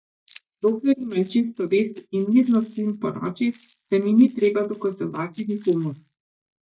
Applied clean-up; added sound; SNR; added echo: neural mask model DeepFilterNet 3.